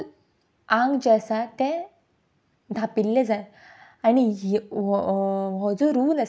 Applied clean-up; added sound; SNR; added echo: none; none; none; none.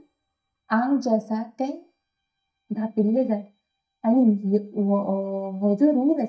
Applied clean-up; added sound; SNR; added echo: neural mask model DeepFilterNet 3.